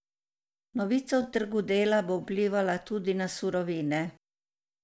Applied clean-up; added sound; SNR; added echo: none; none; none; none.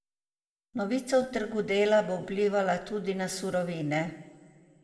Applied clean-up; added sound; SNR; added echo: none; none; none; reverberation time 1.4 s.